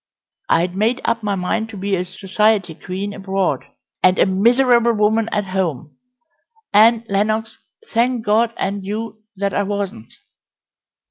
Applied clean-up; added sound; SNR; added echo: none; none; none; none.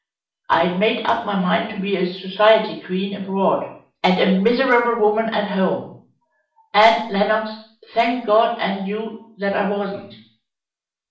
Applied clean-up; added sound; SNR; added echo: none; none; none; reverberation time 0.5 s.